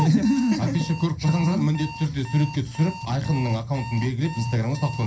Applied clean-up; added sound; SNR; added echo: none; Alarm; 17 dB; reverberation time 0.3 s.